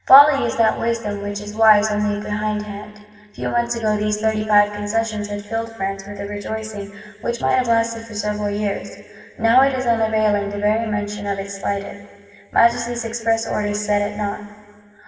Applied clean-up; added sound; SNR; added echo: none; none; none; reverberation time 2.0 s.